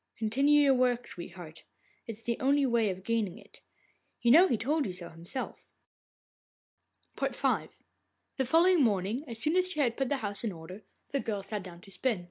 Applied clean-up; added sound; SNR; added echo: none; none; none; none.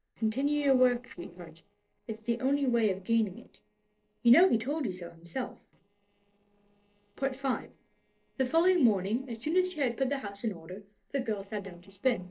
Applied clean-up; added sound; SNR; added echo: neural separator model SepFormer DNS4.